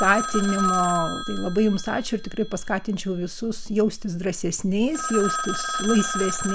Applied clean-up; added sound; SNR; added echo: none; Telephone; 7 dB; none.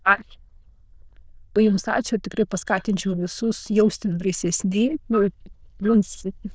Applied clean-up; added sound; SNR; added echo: neural diffusion model UNIVERSE++.